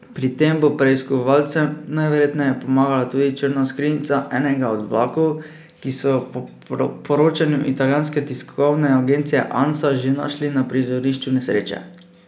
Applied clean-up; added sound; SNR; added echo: none; none; none; none.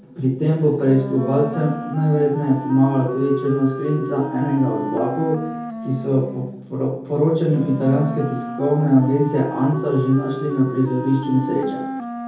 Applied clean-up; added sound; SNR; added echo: none; Wind instrument, woodwind instrument; 9 dB; reverberation time 0.7 s.